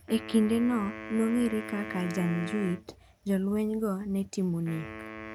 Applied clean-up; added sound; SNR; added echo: none; Wind instrument, woodwind instrument; 12 dB; none.